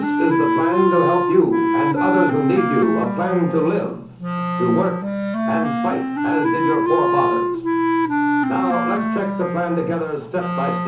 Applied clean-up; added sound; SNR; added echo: none; Wind instrument, woodwind instrument; -2 dB; reverberation time 0.8 s.